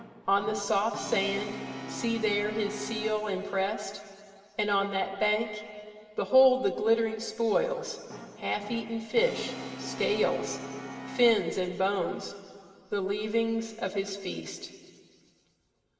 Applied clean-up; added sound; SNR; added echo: none; Brass instrument; 14 dB; reverberation time 2.3 s.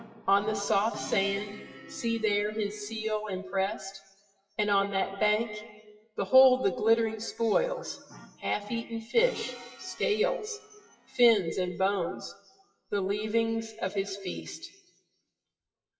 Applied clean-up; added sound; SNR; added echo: classical method WPE with log-MMSE.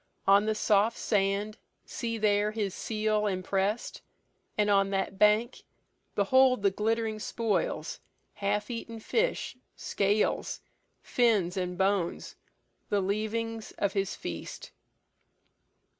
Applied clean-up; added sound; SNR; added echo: none; none; none; none.